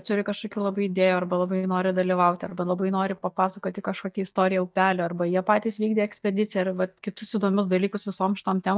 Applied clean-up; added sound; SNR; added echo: neural mask model DeepFilterNet 3.